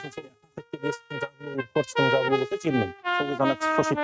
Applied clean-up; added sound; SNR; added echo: neural mask model RNNoise.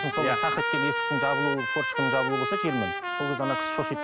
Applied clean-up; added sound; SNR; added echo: none; Trumpet; -1 dB; none.